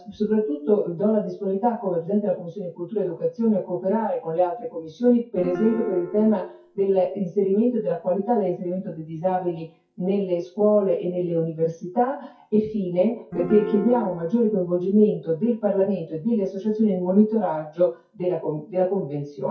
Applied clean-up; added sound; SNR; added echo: classical method WPE with log-MMSE.